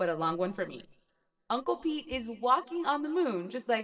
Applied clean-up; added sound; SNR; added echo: neural mask model DeepFilterNet 3.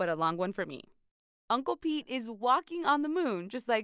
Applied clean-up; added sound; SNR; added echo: none; none; none; none.